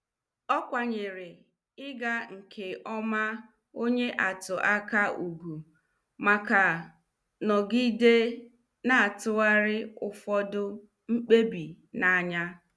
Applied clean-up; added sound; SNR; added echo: none; none; none; none.